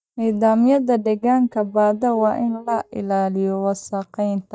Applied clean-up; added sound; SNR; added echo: neural mask model DeepFilterNet 3.